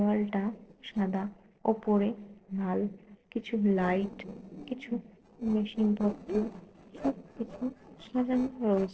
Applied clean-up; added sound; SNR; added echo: neural separator model SepFormer DNS4.